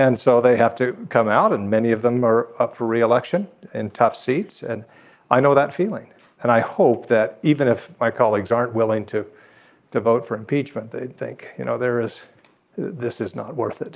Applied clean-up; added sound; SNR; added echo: none; none; none; none.